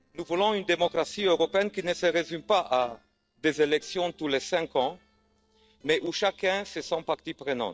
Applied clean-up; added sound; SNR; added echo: neural separator model SepFormer DNS4.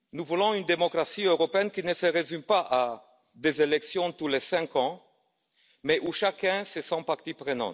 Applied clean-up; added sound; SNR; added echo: none; none; none; none.